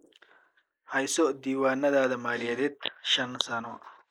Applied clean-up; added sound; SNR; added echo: neural mask model Resemble Enhance denoiser.